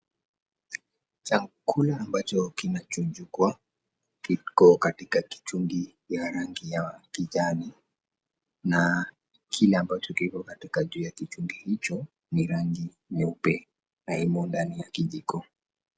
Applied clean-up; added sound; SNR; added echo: none; none; none; none.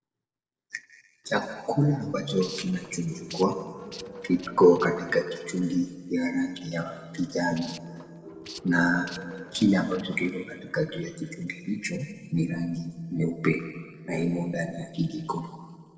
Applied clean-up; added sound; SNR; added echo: neural separator model SepFormer DNS4.